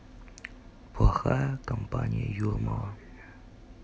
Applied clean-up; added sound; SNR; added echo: none; none; none; none.